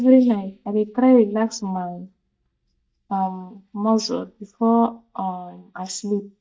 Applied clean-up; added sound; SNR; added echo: neural mask model DeepFilterNet 3.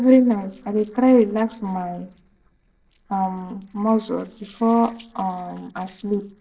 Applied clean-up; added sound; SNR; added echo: neural separator model SepFormer DNS4.